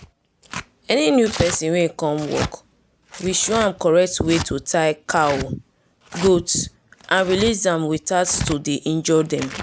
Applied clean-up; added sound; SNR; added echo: none; Tearing; 13 dB; none.